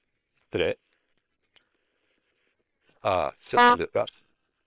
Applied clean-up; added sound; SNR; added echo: neural separator model SepFormer WHAM!.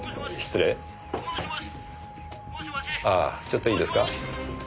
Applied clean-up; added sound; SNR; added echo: none; none; none; none.